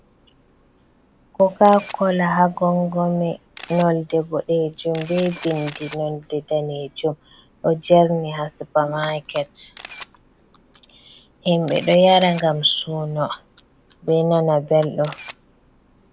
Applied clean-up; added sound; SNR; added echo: none; Camera; 19 dB; none.